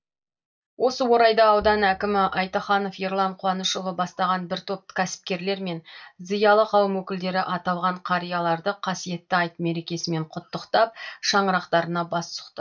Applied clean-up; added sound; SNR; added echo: neural mask model DeepFilterNet 3.